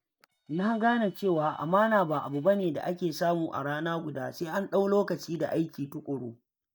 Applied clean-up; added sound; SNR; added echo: neural mask model DeepFilterNet 3.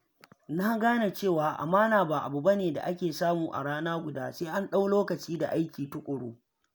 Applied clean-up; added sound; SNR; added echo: none; none; none; none.